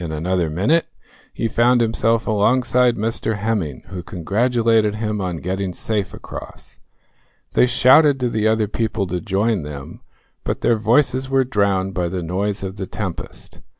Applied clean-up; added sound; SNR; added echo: none; none; none; none.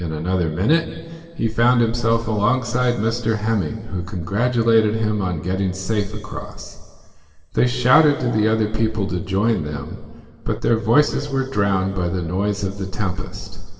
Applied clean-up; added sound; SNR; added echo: none; none; none; reverberation time 1.9 s.